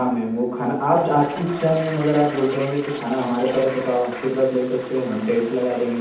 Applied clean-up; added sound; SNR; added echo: none; Toilet flush; 15 dB; reverberation time 0.8 s.